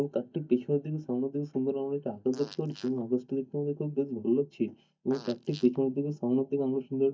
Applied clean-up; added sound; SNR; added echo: neural mask model DeepFilterNet 3.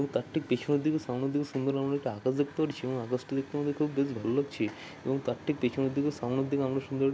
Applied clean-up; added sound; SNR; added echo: none; none; none; none.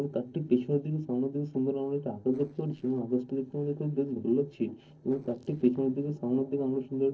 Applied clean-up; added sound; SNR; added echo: neural separator model SepFormer DNS4.